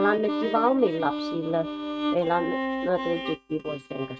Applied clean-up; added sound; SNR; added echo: neural mask model RNNoise.